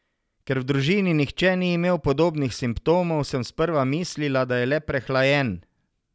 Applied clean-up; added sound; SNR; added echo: none; none; none; none.